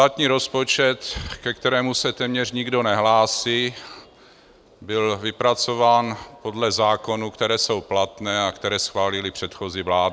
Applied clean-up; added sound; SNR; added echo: none; none; none; none.